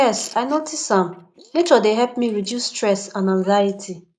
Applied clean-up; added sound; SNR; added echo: neural mask model Resemble Enhance denoiser.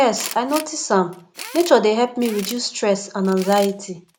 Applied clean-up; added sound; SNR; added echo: none; Tools; 16 dB; none.